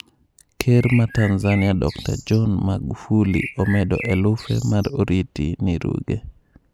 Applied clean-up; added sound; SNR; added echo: none; Bird; 14 dB; none.